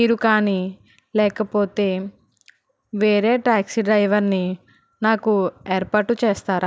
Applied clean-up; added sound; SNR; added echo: none; none; none; none.